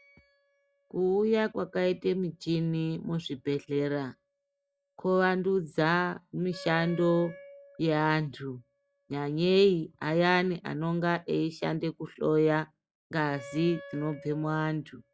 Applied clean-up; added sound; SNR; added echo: classical method log-MMSE.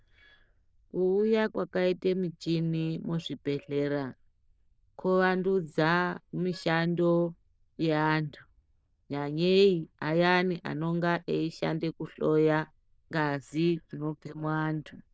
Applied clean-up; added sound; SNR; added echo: neural diffusion model UNIVERSE++.